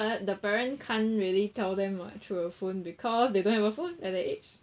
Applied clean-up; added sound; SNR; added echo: none; none; none; none.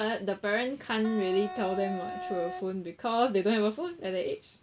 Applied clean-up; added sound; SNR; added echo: none; Wind instrument, woodwind instrument; 8 dB; none.